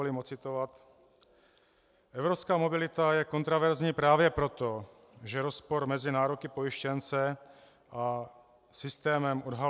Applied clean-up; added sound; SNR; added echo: none; none; none; none.